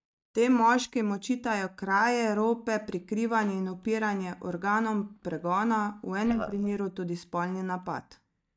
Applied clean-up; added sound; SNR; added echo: neural mask model DeepFilterNet 3.